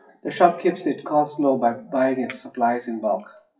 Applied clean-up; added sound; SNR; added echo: classical method WPE with log-MMSE.